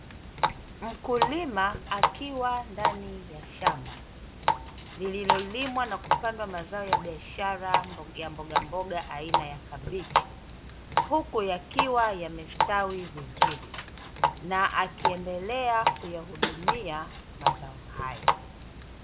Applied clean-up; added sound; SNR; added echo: none; Snare drum + Water tap, faucet; -1 dB; none.